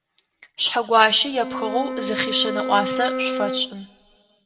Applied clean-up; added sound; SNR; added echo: none; Wind instrument, woodwind instrument; 6 dB; reverberation time 1.8 s.